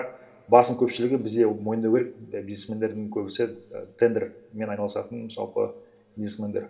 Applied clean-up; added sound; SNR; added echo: none; none; none; reverberation time 1.7 s.